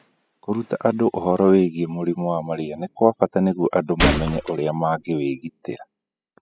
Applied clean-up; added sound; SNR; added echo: classical method spectral subtraction.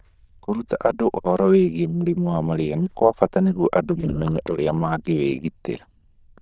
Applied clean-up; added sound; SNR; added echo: neural diffusion model UNIVERSE++.